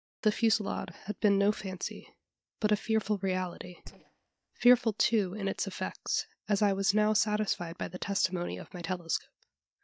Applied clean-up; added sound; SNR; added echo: neural mask model DeepFilterNet 3.